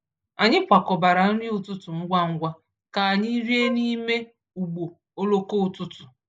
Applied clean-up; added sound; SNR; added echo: neural mask model Resemble Enhance denoiser.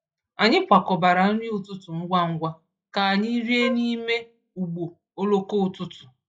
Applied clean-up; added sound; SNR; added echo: classical method log-MMSE.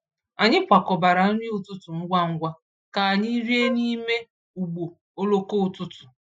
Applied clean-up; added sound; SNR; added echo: classical method Wiener filter.